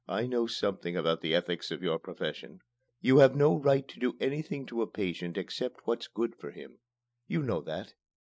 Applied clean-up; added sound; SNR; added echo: neural mask model Resemble Enhance denoiser.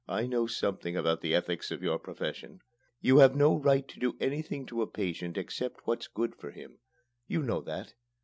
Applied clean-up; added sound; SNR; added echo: none; none; none; none.